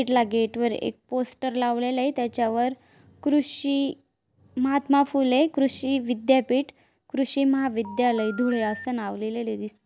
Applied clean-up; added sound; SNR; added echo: none; Telephone; 15 dB; none.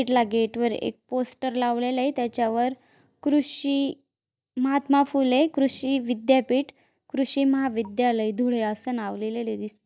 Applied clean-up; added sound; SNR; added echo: neural mask model DeepFilterNet 3.